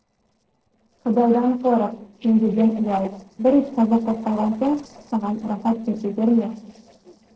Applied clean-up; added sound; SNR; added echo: neural separator model SepFormer DNS4.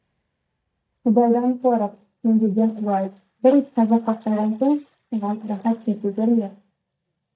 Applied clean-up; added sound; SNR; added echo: neural mask model DeepFilterNet 3.